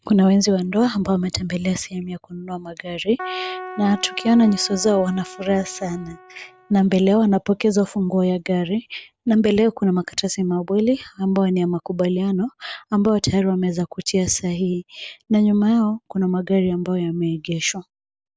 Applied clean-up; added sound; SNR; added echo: none; Keyboard (musical); 15 dB; none.